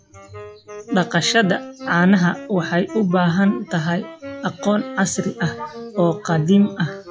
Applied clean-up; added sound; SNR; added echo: classical method log-MMSE.